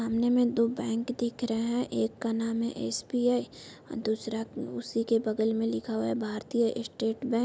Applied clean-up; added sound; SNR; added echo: none; none; none; none.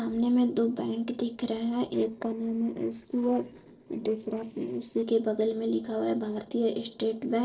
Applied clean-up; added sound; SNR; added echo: neural separator model SepFormer DNS4.